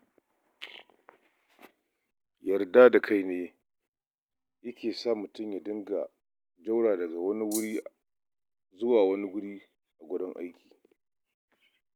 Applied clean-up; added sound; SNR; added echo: none; Rattle (instrument); 9 dB; none.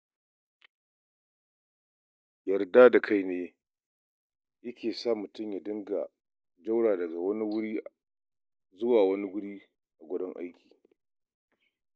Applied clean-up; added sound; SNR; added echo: neural mask model DeepFilterNet 3.